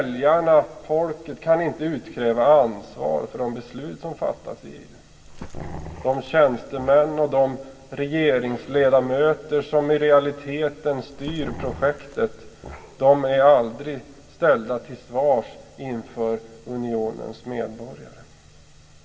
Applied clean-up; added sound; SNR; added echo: none; Growling; 15 dB; reverberation time 1.1 s.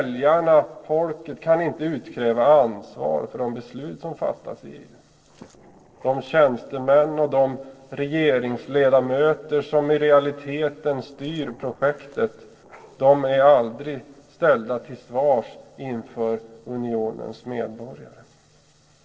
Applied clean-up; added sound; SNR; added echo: neural separator model SepFormer DNS4.